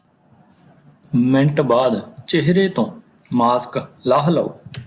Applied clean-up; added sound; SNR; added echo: none; none; none; none.